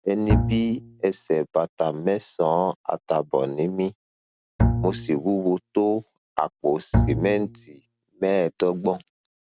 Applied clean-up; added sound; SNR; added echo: none; Bowed string instrument; 1 dB; none.